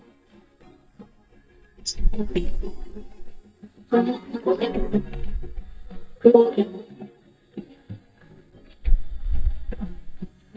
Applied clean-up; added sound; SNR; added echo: neural mask model DeepFilterNet 3.